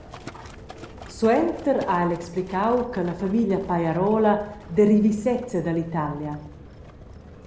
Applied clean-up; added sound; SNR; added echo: none; Livestock, farm animals, working animals; 18 dB; none.